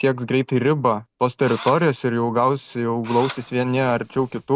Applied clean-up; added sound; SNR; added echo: none; Engine / Drill; 16 dB; none.